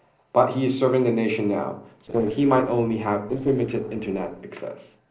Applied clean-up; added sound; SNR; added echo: neural separator model SepFormer DNS4.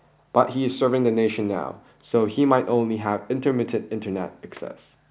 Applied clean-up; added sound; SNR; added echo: none; none; none; none.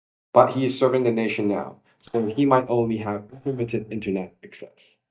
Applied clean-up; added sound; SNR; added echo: neural mask model DeepFilterNet 3.